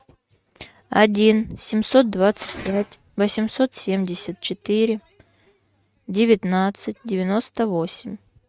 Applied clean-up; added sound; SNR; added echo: neural mask model RNNoise.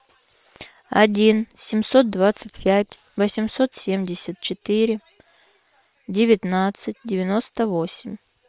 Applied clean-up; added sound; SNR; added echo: neural separator model SepFormer WHAM!.